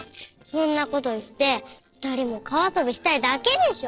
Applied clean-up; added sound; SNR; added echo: neural separator model SepFormer DNS4.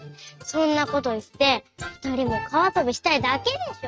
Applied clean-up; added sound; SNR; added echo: neural mask model RNNoise.